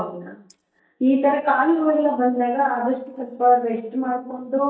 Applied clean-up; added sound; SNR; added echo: neural mask model DeepFilterNet 3.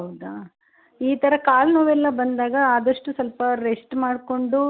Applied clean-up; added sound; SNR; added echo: none; none; none; none.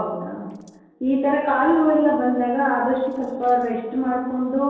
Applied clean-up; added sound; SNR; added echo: neural separator model SepFormer DNS4.